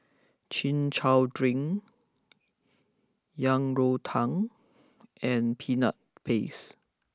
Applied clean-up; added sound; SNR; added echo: none; none; none; none.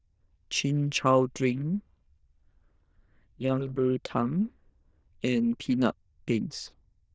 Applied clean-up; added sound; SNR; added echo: neural diffusion model UNIVERSE++.